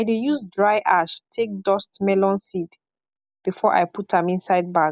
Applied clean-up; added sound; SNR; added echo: none; none; none; none.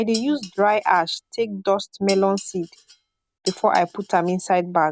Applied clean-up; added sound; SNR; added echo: none; Dishes, pots, and pans; 16 dB; none.